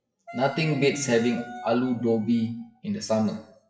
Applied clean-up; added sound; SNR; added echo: classical method WPE with log-MMSE.